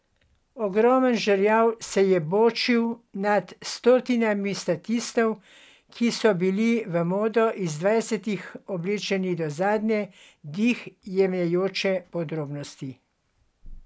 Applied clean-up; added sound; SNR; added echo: none; none; none; none.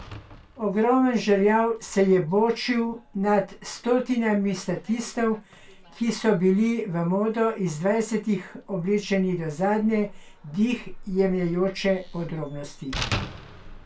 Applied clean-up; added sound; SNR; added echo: none; Slam; 16 dB; reverberation time 0.2 s.